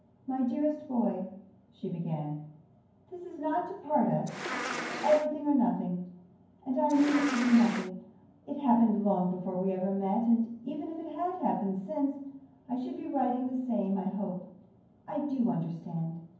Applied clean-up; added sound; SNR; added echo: none; Insect; 5 dB; reverberation time 0.9 s.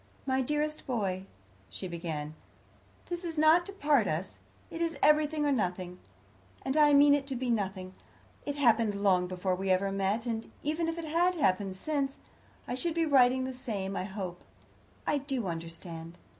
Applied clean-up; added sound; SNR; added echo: none; none; none; none.